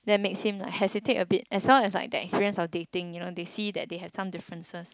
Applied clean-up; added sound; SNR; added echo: none; none; none; none.